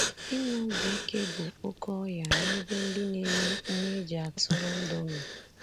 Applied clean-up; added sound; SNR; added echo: none; Breathing; 1 dB; none.